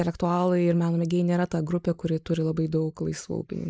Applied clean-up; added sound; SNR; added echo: neural mask model Resemble Enhance denoiser.